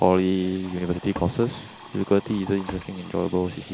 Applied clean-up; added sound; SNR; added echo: none; Sink (filling or washing) / Water tap, faucet + Walk, footsteps; 16 dB; none.